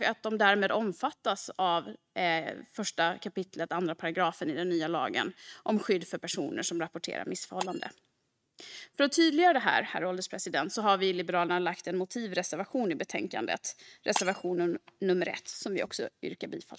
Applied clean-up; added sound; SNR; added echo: neural mask model RNNoise.